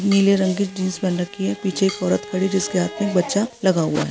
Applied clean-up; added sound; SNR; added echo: none; Drum kit + Bowed string instrument; 18 dB; none.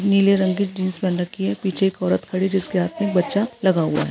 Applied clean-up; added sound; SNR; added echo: none; none; none; none.